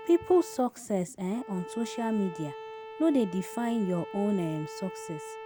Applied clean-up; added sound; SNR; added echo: none; Bowed string instrument; 13 dB; none.